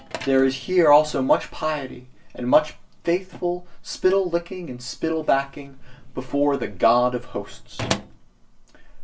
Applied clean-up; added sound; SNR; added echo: none; Drawer open or close; 16 dB; reverberation time 0.2 s.